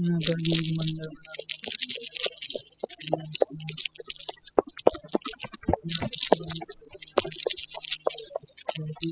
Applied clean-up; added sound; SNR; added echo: classical method spectral subtraction.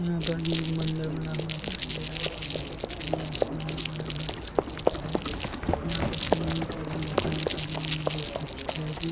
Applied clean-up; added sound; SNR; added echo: none; Crumpling, crinkling + Livestock, farm animals, working animals; -2 dB; none.